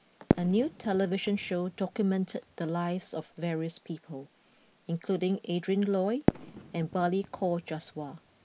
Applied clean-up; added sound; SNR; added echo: none; Fireworks; 7 dB; none.